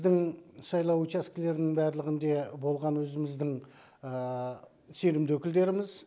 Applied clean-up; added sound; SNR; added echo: none; none; none; none.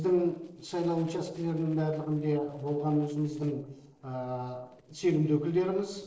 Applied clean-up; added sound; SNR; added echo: neural separator model SepFormer DNS4.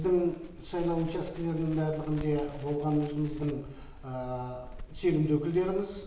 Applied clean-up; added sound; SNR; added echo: none; Crackle; 13 dB; reverberation time 1.0 s.